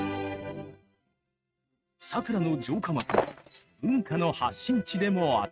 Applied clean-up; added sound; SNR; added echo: neural mask model RNNoise.